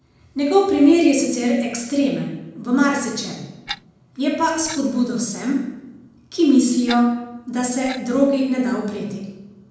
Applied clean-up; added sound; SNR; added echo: none; Clock; 17 dB; reverberation time 0.9 s.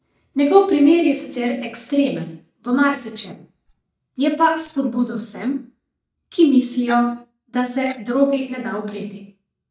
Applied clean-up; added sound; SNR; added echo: neural mask model DeepFilterNet 3.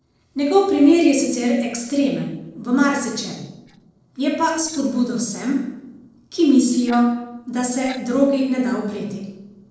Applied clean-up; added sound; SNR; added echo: neural separator model SepFormer DNS4.